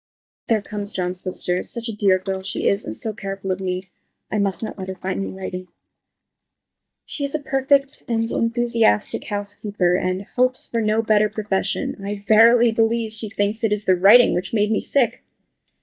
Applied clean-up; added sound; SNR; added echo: neural mask model DeepFilterNet 3.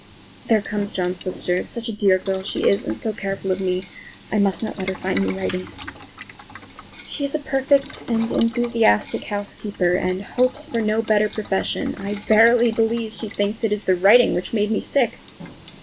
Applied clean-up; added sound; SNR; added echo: none; Boiling; 17 dB; none.